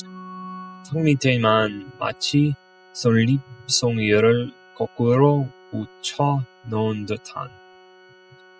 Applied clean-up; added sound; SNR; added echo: classical method spectral subtraction.